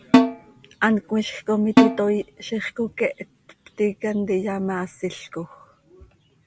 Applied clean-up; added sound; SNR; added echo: none; Snare drum; -4 dB; none.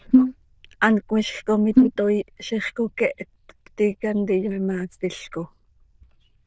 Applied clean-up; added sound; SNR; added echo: neural diffusion model UNIVERSE++.